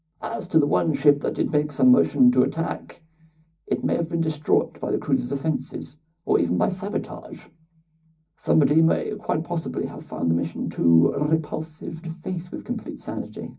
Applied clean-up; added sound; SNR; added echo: none; none; none; reverberation time 0.4 s.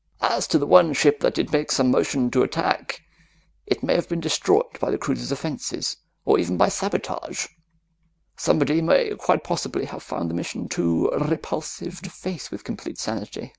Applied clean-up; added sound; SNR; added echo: none; none; none; none.